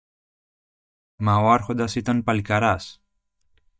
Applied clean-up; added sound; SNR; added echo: neural mask model DeepFilterNet 3.